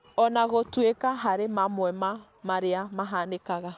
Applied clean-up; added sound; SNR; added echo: none; none; none; none.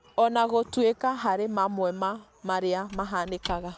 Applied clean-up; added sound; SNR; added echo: none; Squeak / Wood; 20 dB; none.